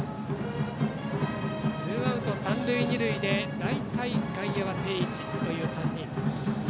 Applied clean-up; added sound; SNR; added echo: none; none; none; none.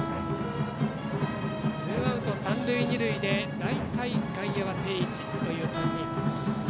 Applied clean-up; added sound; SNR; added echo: none; Bowed string instrument + Guitar; 11 dB; none.